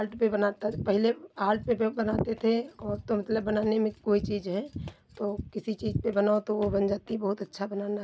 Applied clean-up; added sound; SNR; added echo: none; none; none; none.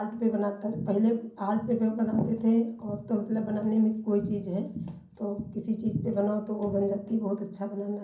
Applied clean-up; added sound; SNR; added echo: none; none; none; reverberation time 0.6 s.